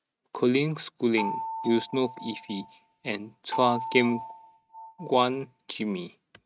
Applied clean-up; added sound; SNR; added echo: neural mask model RNNoise.